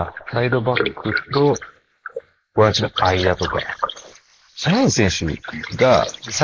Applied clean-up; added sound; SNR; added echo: neural mask model Resemble Enhance denoiser.